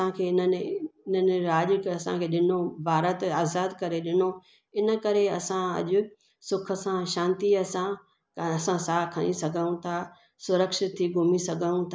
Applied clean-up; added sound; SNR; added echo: none; none; none; none.